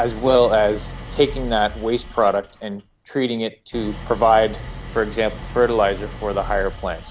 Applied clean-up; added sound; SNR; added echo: none; Idling; 12 dB; none.